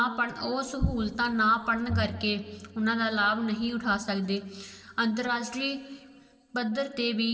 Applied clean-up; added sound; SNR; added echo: none; Bowed string instrument; 11 dB; reverberation time 1.9 s.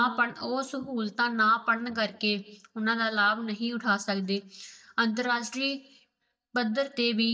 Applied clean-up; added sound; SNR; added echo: neural mask model DeepFilterNet 3.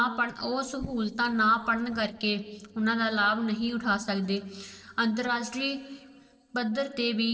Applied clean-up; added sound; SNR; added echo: neural separator model SepFormer DNS4.